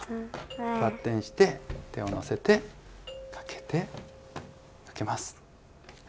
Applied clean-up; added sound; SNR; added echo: none; Doorbell; 18 dB; none.